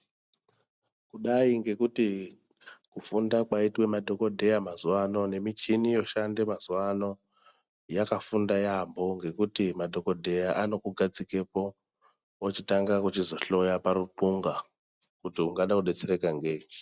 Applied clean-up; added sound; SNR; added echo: none; none; none; none.